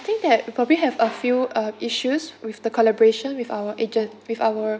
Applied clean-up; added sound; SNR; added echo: none; none; none; none.